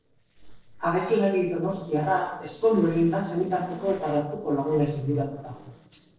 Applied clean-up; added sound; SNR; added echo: neural separator model SepFormer DNS4.